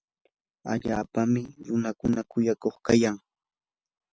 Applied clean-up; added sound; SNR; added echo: none; none; none; none.